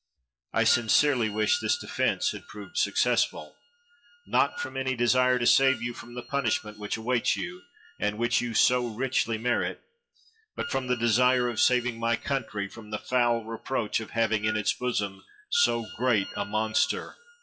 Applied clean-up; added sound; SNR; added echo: classical method WPE with log-MMSE.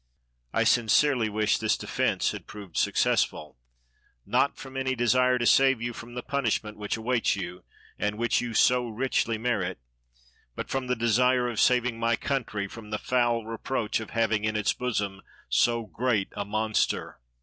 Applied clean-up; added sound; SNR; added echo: none; none; none; none.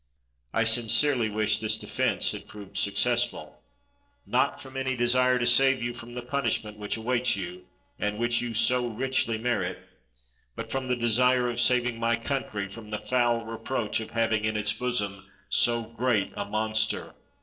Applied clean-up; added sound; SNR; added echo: neural separator model SepFormer DNS4.